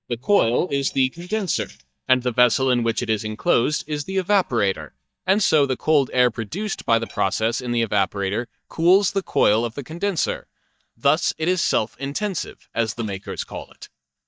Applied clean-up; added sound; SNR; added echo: neural mask model DeepFilterNet 3.